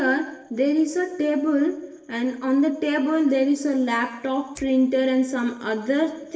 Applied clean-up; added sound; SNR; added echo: neural separator model SepFormer DNS4.